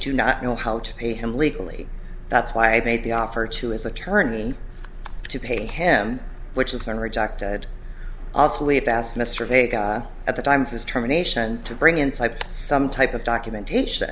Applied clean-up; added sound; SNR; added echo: none; none; none; none.